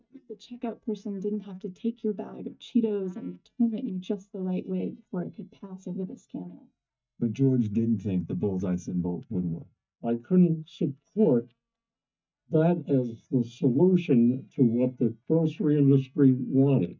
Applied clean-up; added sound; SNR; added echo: neural mask model DeepFilterNet 3.